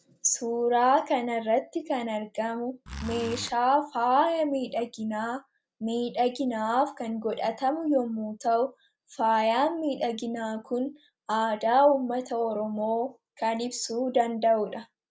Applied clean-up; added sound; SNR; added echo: none; Zipper (clothing); 10 dB; none.